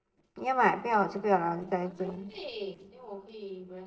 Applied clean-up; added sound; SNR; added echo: neural separator model SepFormer DNS4.